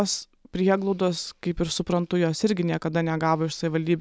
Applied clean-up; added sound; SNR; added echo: none; none; none; none.